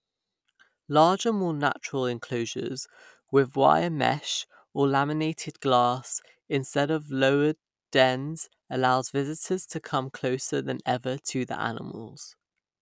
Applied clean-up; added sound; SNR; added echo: none; none; none; none.